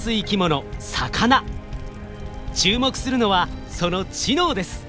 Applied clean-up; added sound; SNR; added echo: none; Bicycle; 14 dB; none.